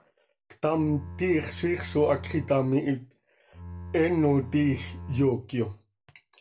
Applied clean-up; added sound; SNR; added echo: none; Bowed string instrument; 13 dB; reverberation time 0.2 s.